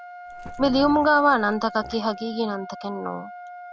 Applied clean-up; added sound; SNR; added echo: none; Trumpet + Growling; 14 dB; none.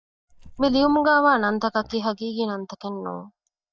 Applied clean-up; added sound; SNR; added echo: neural mask model DeepFilterNet 3.